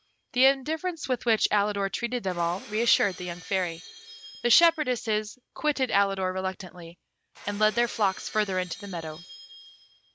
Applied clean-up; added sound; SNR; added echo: none; Shatter; 19 dB; none.